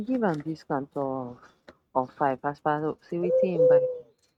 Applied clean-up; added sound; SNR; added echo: neural mask model RNNoise.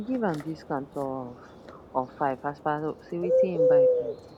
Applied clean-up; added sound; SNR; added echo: none; Bird; -4 dB; none.